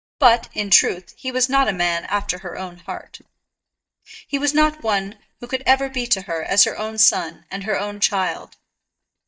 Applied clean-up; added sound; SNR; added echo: neural mask model DeepFilterNet 3.